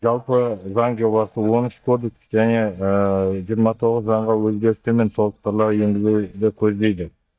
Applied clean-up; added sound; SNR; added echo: neural mask model DeepFilterNet 3.